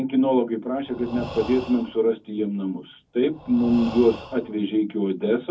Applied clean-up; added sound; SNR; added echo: none; Breathing; 16 dB; reverberation time 0.3 s.